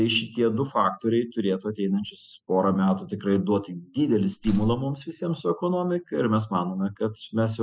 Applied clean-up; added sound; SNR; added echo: classical method spectral subtraction.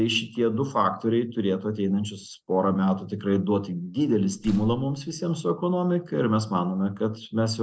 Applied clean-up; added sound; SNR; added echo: neural separator model SepFormer DNS4.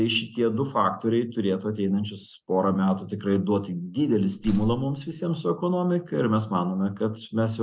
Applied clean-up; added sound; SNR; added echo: none; Slam; 13 dB; none.